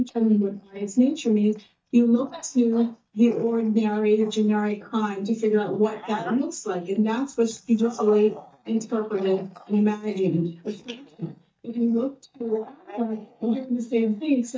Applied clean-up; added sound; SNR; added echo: neural mask model DeepFilterNet 3.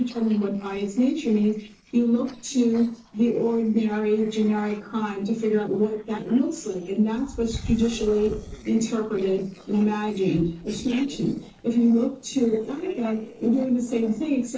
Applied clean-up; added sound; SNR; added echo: neural separator model SepFormer DNS4.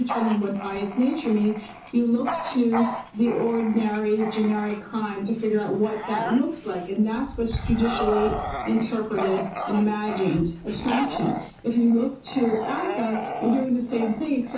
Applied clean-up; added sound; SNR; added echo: none; Bark / Growling; 9 dB; reverberation time 0.6 s.